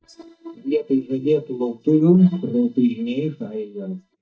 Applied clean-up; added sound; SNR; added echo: neural mask model DeepFilterNet 3.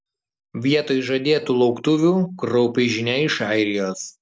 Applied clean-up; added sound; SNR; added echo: none; none; none; none.